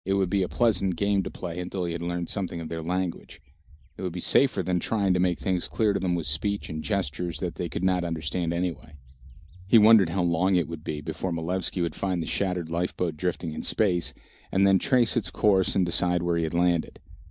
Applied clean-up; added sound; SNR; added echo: neural mask model DeepFilterNet 3.